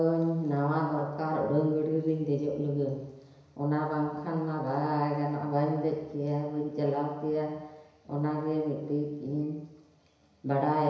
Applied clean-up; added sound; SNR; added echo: none; none; none; reverberation time 1.0 s.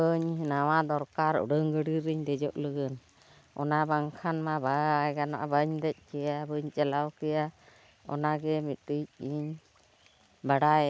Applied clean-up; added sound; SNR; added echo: none; none; none; none.